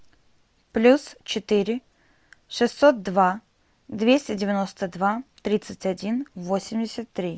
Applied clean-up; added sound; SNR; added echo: none; none; none; none.